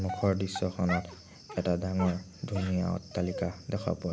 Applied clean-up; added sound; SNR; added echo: none; Dog; 12 dB; none.